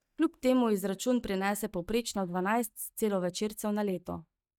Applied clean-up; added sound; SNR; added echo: neural mask model DeepFilterNet 3.